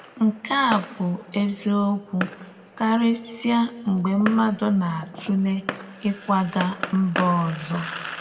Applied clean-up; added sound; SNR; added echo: none; Fireworks; 13 dB; reverberation time 1.0 s.